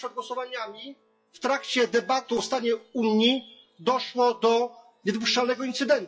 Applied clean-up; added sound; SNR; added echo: classical method WPE with log-MMSE.